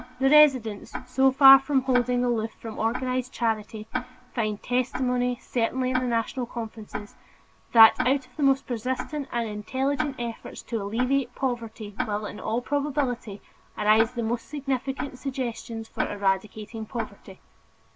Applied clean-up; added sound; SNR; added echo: none; Tick-tock; 12 dB; none.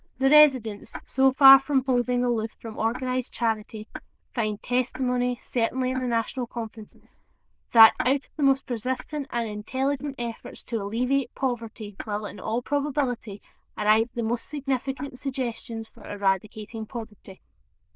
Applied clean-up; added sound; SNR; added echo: neural diffusion model UNIVERSE++.